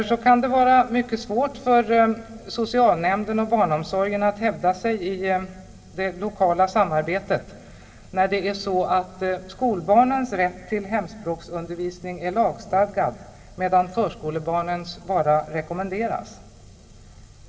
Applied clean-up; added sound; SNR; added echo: none; none; none; reverberation time 2.5 s.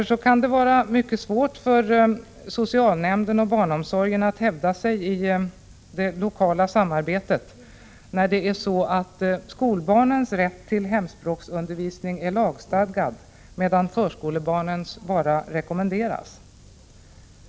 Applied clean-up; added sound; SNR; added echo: none; none; none; none.